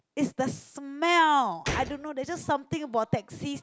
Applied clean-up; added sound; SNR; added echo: none; Gunshot, gunfire; 11 dB; none.